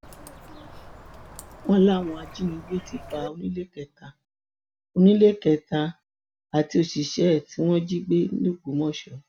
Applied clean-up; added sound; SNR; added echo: none; Bird; 17 dB; none.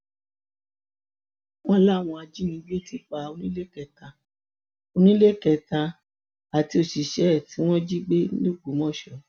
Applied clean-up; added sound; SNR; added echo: none; none; none; none.